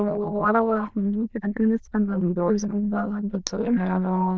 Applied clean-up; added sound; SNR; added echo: neural diffusion model UNIVERSE++.